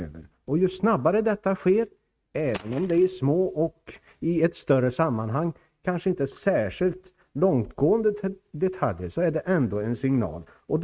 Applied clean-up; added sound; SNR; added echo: neural mask model RNNoise.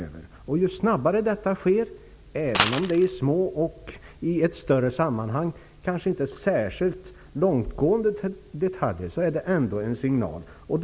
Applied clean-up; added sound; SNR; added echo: none; Coin (dropping); 2 dB; none.